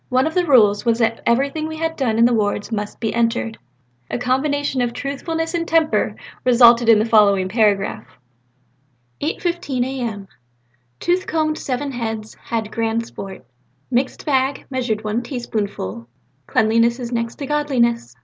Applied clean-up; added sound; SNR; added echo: none; none; none; none.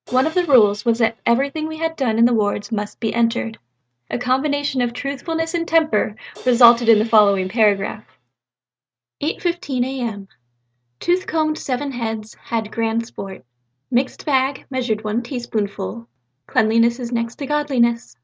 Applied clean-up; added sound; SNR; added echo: neural mask model RNNoise.